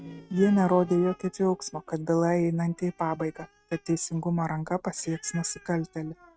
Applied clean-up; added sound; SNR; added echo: neural mask model RNNoise.